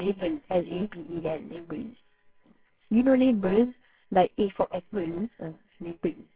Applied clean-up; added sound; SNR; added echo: neural separator model SepFormer WHAMR!.